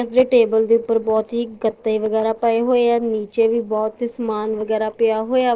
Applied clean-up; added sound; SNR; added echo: neural separator model SepFormer DNS4.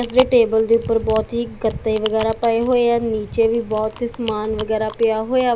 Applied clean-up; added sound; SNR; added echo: none; Chewing, mastication; 17 dB; none.